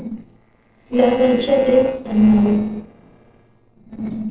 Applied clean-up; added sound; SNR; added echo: neural separator model SepFormer DNS4.